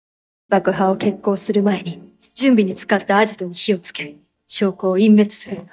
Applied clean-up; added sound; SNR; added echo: neural mask model DeepFilterNet 3.